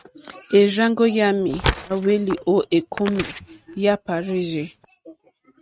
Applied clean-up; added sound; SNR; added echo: neural mask model RNNoise.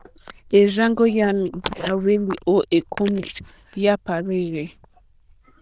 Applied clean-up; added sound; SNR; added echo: neural diffusion model UNIVERSE++.